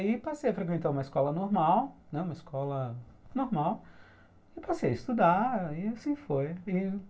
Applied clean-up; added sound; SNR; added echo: none; none; none; reverberation time 0.2 s.